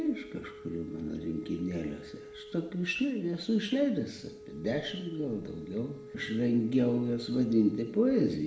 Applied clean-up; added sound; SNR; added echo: none; Wind instrument, woodwind instrument; 18 dB; reverberation time 0.7 s.